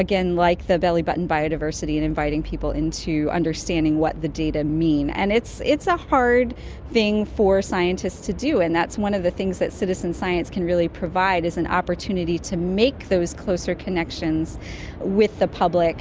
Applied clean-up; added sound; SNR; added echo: none; none; none; none.